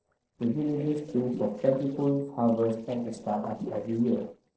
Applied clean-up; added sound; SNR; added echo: neural separator model SepFormer DNS4.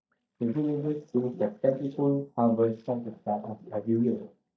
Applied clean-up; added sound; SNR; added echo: neural mask model DeepFilterNet 3.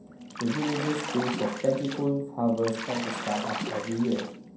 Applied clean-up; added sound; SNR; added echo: none; Bathtub (filling or washing) / Splash, splatter; 7 dB; reverberation time 0.5 s.